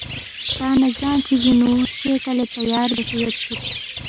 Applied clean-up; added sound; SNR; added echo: none; Bird; 7 dB; none.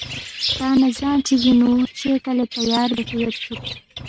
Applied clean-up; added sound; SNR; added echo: neural mask model RNNoise.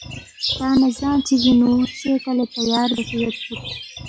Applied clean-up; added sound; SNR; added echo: classical method log-MMSE.